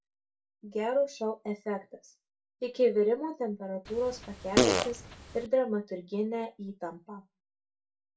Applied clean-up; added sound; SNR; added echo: none; Fart; -2 dB; reverberation time 0.2 s.